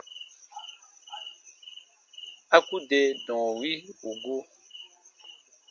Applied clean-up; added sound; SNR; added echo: none; none; none; none.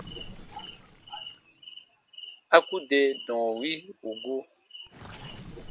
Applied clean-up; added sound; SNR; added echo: none; Gurgling; 19 dB; none.